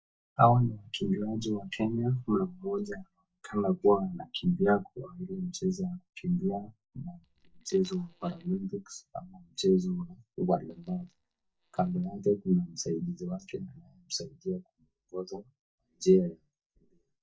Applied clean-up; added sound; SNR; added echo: neural mask model DeepFilterNet 3.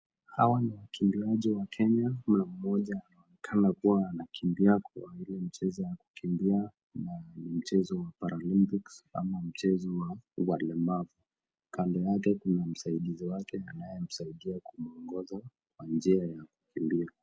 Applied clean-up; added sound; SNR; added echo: none; none; none; none.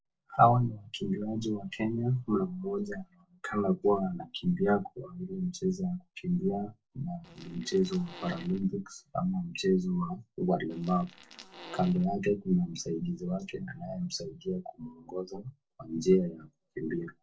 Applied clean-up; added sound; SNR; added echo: neural separator model SepFormer DNS4.